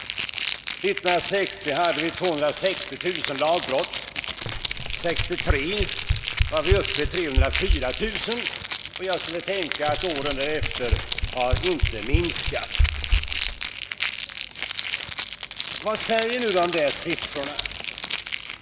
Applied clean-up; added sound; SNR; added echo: none; Run + Crackle; 0 dB; none.